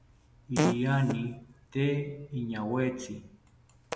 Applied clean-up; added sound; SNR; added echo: none; Fart; 5 dB; none.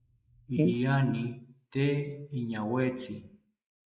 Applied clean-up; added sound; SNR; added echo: neural mask model Resemble Enhance denoiser.